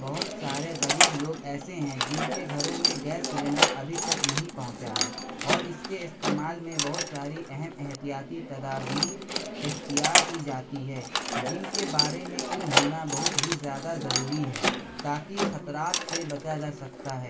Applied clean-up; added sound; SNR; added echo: none; Keys jangling; -4 dB; reverberation time 0.2 s.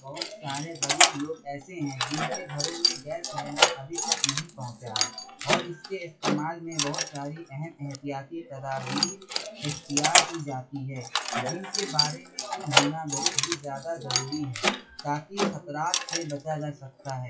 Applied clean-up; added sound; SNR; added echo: classical method WPE with log-MMSE.